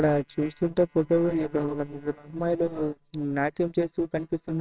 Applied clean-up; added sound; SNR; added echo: neural separator model SepFormer WHAMR!.